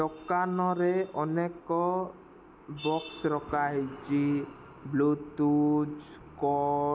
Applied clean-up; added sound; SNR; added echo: none; none; none; none.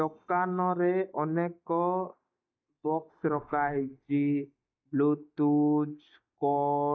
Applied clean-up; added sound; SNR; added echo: neural mask model DeepFilterNet 3.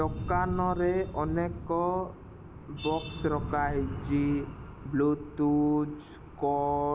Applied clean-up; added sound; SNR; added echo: none; Thunder; 9 dB; none.